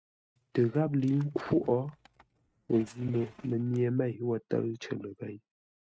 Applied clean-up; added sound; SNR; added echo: neural mask model RNNoise.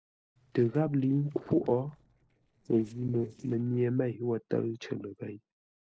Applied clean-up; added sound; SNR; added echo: neural separator model SepFormer DNS4.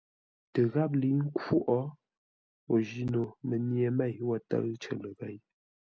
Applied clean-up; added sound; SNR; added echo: none; none; none; none.